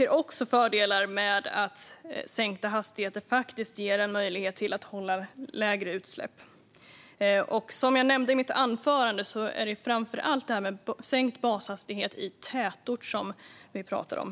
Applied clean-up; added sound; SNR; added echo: none; none; none; none.